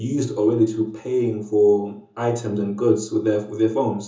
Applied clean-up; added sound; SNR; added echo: none; none; none; reverberation time 0.8 s.